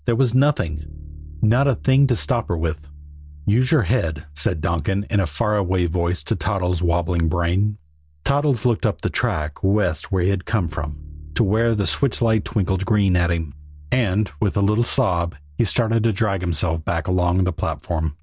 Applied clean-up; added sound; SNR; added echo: none; Bass guitar; 20 dB; none.